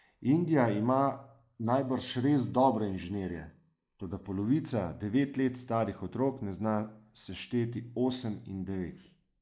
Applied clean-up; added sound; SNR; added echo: neural mask model Resemble Enhance denoiser.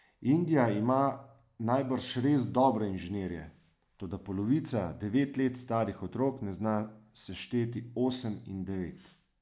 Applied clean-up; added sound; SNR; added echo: none; none; none; none.